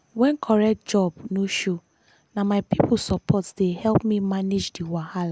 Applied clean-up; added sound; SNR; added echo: none; none; none; none.